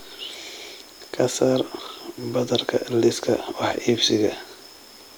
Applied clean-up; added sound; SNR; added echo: none; none; none; none.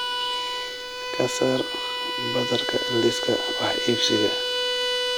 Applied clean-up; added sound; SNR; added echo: none; Bowed string instrument; 0 dB; none.